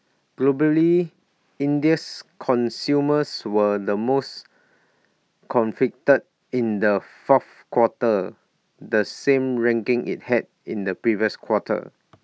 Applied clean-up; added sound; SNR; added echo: none; none; none; none.